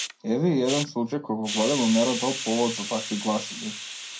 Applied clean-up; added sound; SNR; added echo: none; Hiss; 8 dB; reverberation time 0.2 s.